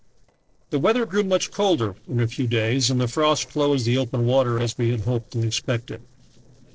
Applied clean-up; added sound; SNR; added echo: neural separator model SepFormer DNS4.